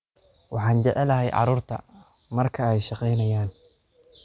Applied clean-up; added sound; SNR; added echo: none; none; none; none.